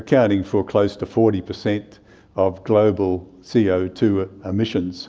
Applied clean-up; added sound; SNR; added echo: none; none; none; none.